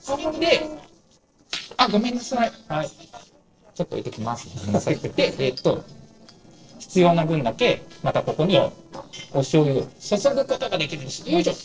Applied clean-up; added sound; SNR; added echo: neural separator model SepFormer DNS4.